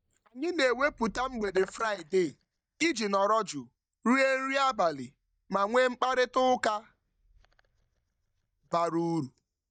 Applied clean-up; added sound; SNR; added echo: neural mask model DeepFilterNet 3.